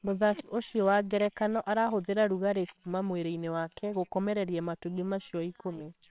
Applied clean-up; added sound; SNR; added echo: neural separator model SepFormer WHAMR!.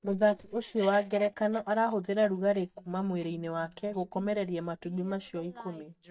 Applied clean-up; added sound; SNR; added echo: neural mask model DeepFilterNet 3.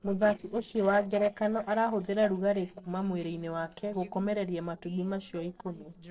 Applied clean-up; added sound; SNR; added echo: neural separator model SepFormer DNS4.